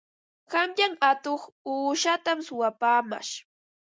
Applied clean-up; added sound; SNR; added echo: none; none; none; none.